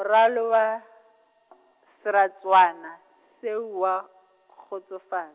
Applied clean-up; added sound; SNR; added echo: none; none; none; none.